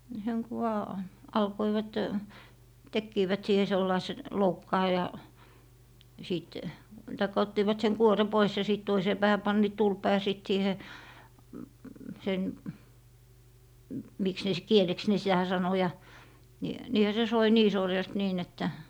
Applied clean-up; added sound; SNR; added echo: none; none; none; none.